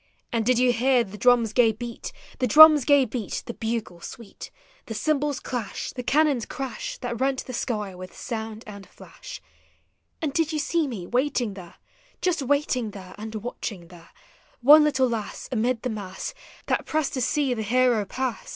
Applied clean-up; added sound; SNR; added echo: none; none; none; none.